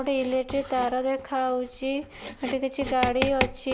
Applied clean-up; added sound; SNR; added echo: none; Writing; 8 dB; none.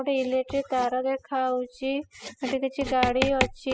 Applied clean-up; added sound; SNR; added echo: classical method spectral subtraction.